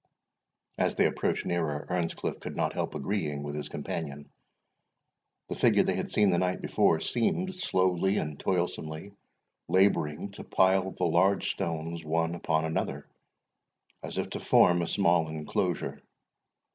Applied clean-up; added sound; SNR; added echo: none; none; none; none.